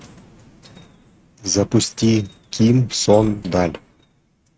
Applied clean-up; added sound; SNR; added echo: neural mask model RNNoise.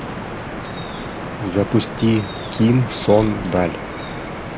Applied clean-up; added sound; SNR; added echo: none; Drip; 8 dB; none.